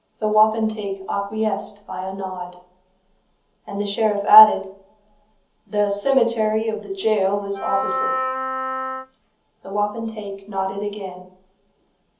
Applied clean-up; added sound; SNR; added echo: none; Wind instrument, woodwind instrument; 3 dB; reverberation time 0.7 s.